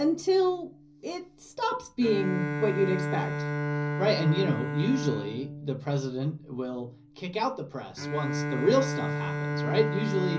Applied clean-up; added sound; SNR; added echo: none; Bowed string instrument; 4 dB; reverberation time 0.5 s.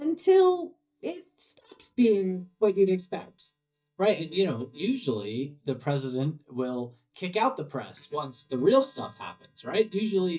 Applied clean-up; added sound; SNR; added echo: neural mask model DeepFilterNet 3.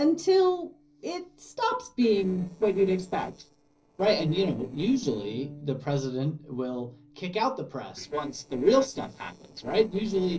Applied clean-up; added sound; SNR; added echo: neural separator model SepFormer DNS4.